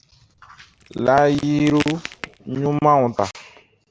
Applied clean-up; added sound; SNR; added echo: none; Crack; 16 dB; none.